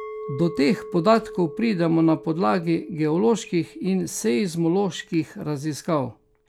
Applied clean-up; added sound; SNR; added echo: none; Chink, clink; 17 dB; none.